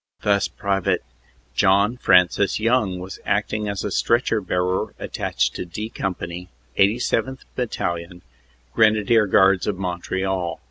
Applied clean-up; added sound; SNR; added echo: none; none; none; none.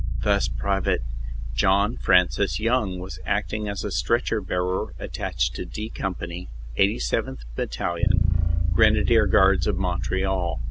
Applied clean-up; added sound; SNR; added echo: none; Bass guitar; 0 dB; none.